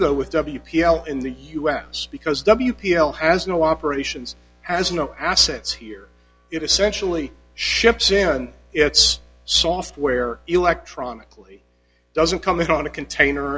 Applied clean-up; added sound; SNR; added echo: none; none; none; none.